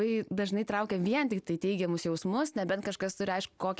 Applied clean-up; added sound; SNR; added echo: none; none; none; none.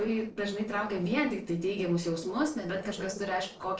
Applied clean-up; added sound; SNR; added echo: neural separator model SepFormer DNS4.